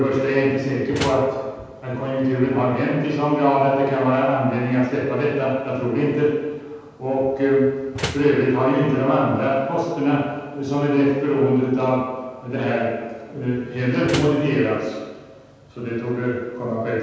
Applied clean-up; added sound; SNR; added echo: none; Slam; 11 dB; reverberation time 1.2 s.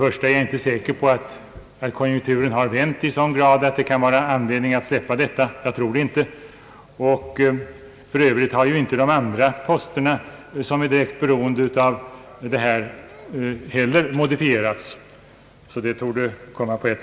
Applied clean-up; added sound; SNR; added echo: none; none; none; none.